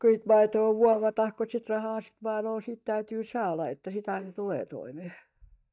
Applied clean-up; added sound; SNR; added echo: neural mask model DeepFilterNet 3.